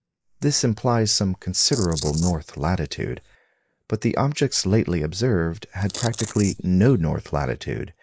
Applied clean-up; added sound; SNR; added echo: neural mask model Resemble Enhance denoiser.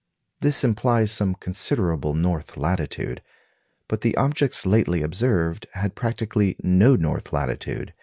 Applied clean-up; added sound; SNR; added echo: none; none; none; none.